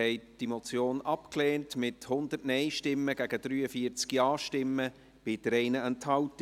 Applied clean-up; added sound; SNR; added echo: none; none; none; none.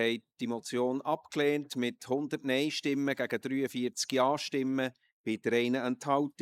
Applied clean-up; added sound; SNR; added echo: neural mask model Resemble Enhance denoiser.